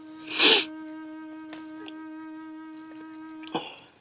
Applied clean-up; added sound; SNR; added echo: none; Bowed string instrument; 15 dB; none.